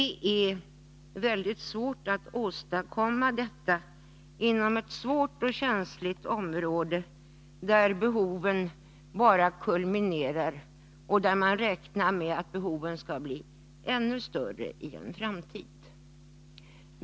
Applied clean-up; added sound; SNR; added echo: none; none; none; none.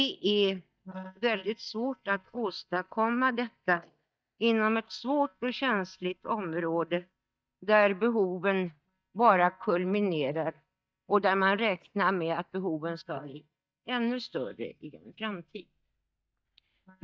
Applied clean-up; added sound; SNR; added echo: neural mask model DeepFilterNet 3.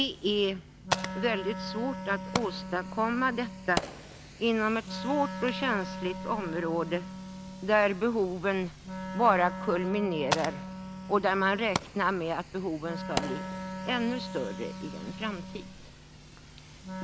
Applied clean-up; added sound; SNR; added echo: none; Wind instrument, woodwind instrument + Fire; 7 dB; none.